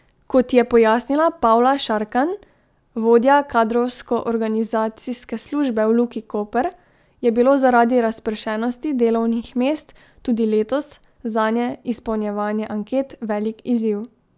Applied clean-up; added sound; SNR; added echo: none; none; none; none.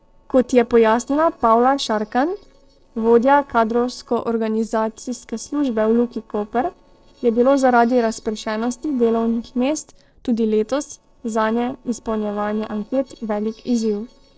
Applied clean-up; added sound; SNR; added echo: neural separator model SepFormer DNS4.